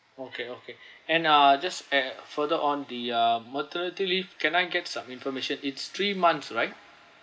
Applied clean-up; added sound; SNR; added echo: neural mask model Resemble Enhance denoiser.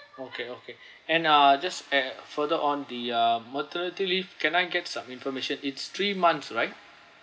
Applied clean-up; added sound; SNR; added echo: none; none; none; none.